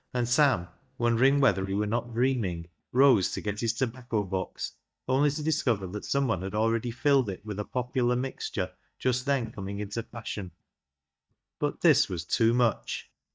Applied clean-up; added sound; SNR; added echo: neural mask model DeepFilterNet 3.